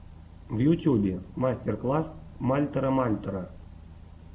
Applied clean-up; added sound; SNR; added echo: none; none; none; none.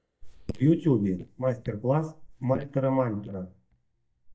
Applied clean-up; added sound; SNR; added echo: neural mask model DeepFilterNet 3.